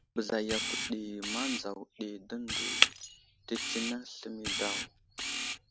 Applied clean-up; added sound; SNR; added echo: none; Camera + Shatter; -3 dB; none.